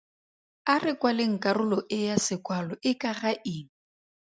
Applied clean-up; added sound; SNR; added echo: none; none; none; none.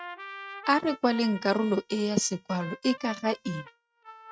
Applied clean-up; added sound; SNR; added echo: neural mask model RNNoise.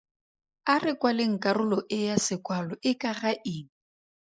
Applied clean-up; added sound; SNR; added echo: neural mask model Resemble Enhance denoiser.